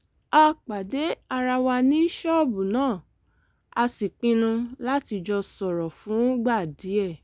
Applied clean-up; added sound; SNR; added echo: none; none; none; none.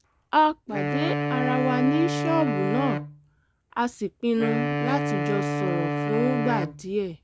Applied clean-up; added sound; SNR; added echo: none; Wind instrument, woodwind instrument; 1 dB; none.